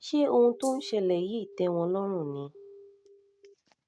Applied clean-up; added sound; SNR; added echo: neural mask model RNNoise.